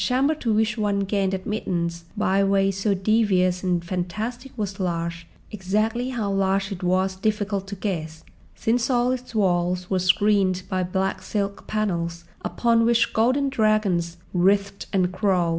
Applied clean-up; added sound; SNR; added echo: none; none; none; none.